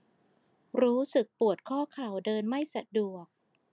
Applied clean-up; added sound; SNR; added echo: none; none; none; none.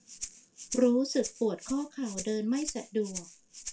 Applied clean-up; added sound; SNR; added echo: none; Rattle (instrument); 12 dB; reverberation time 0.2 s.